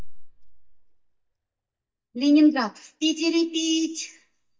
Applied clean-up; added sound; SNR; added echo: neural mask model DeepFilterNet 3.